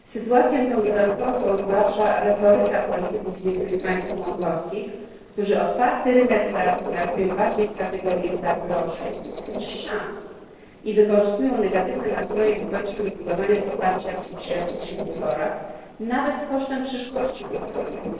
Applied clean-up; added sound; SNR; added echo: neural separator model SepFormer DNS4.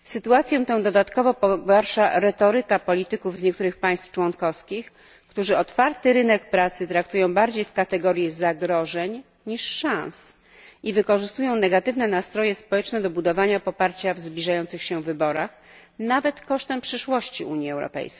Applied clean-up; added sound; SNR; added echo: none; none; none; none.